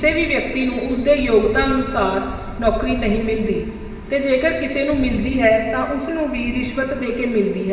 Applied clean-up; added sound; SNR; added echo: none; none; none; reverberation time 1.6 s.